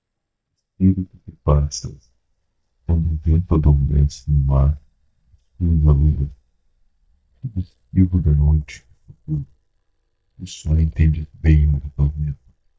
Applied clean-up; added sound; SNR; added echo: neural mask model DeepFilterNet 3.